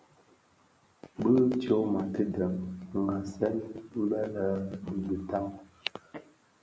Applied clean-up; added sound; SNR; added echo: none; none; none; none.